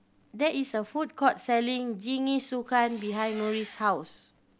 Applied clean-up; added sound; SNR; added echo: none; Engine; 20 dB; none.